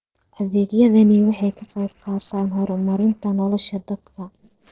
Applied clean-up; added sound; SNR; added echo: neural separator model SepFormer DNS4.